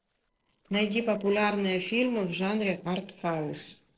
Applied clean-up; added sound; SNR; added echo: neural separator model SepFormer DNS4.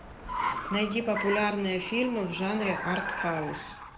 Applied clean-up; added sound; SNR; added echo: none; Car; 5 dB; reverberation time 1.3 s.